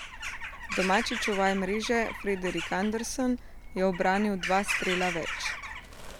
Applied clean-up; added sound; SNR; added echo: none; Bird vocalization, bird call, bird song / Crow; 6 dB; none.